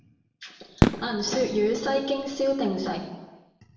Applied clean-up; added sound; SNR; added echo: none; Fireworks; 1 dB; reverberation time 1.0 s.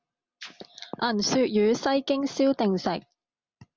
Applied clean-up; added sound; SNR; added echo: none; none; none; none.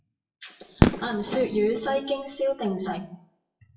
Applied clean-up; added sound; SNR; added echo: classical method WPE with log-MMSE.